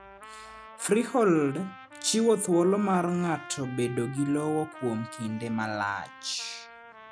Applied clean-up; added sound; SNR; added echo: none; Trumpet; 17 dB; none.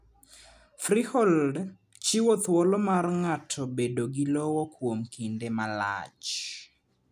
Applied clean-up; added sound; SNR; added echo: none; none; none; none.